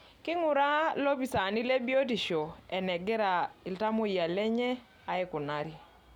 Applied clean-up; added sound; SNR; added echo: none; none; none; none.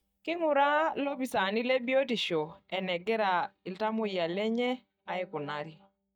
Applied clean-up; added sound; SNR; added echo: neural mask model DeepFilterNet 3.